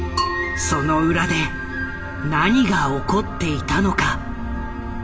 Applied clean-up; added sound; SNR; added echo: none; Bell / Percussion; 13 dB; reverberation time 1.8 s.